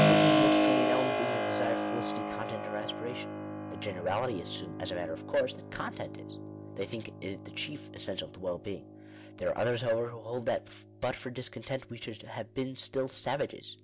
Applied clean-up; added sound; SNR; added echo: none; Keyboard (musical); -2 dB; none.